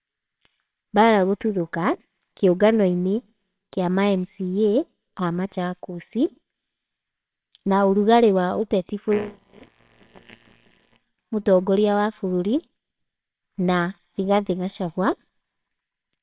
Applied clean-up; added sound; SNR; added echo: neural separator model SepFormer WHAMR!.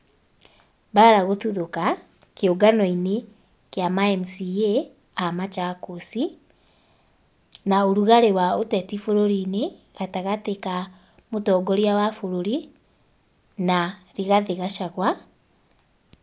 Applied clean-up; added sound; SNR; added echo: none; none; none; none.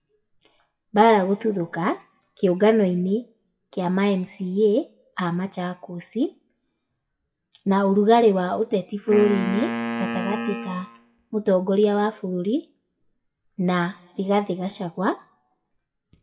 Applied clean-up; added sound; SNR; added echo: classical method WPE with log-MMSE.